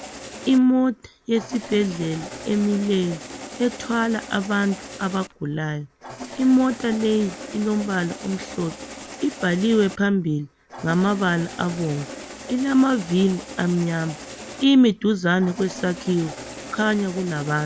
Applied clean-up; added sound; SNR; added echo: none; Engine starting; 15 dB; none.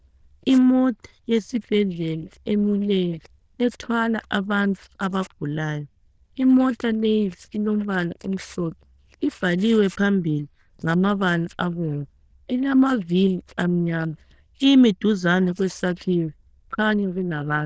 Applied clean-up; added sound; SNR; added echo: neural diffusion model UNIVERSE++.